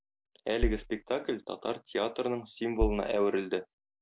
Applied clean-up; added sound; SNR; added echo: none; Bass drum; 1 dB; none.